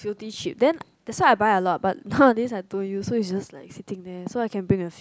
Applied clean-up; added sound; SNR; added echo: none; none; none; none.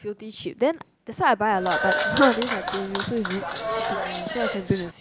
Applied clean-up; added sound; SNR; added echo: none; Applause / Clapping; 0 dB; none.